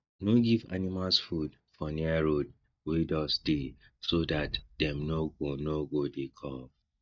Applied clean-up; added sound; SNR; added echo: neural mask model DeepFilterNet 3.